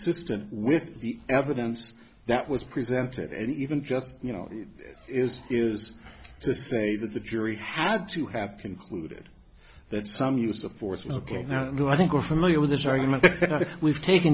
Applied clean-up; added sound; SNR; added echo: none; none; none; none.